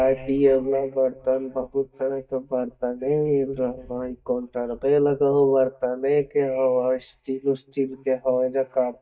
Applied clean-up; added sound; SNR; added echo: neural mask model DeepFilterNet 3.